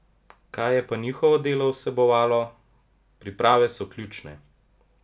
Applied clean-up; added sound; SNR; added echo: none; none; none; none.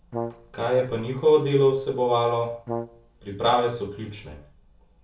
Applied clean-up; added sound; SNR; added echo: none; Brass instrument; 13 dB; reverberation time 0.3 s.